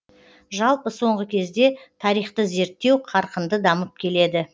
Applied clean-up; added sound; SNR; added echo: none; none; none; none.